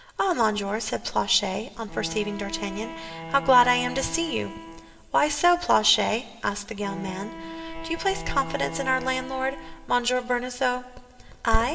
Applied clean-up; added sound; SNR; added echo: none; Bowed string instrument; 12 dB; reverberation time 1.5 s.